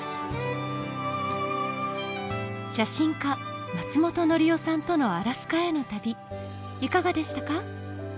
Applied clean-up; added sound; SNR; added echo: none; none; none; none.